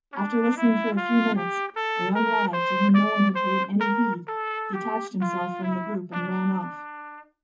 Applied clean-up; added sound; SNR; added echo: none; Trumpet; 3 dB; reverberation time 0.3 s.